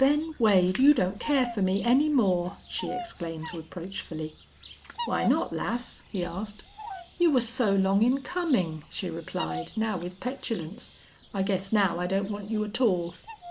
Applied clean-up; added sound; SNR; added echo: none; Bird vocalization, bird call, bird song; 15 dB; none.